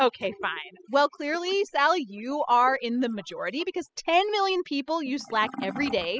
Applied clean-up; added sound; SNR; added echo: classical method spectral subtraction.